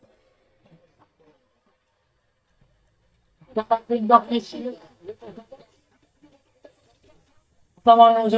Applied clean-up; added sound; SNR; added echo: neural mask model DeepFilterNet 3.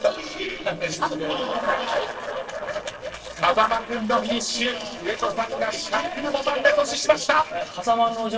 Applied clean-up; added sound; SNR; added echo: neural separator model SepFormer DNS4.